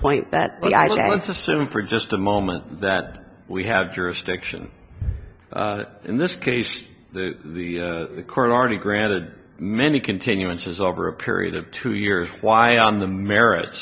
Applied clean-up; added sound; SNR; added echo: none; none; none; none.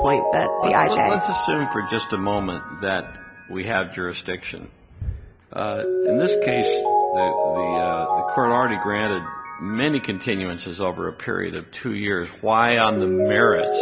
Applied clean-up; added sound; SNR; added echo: none; Mallet percussion; 1 dB; none.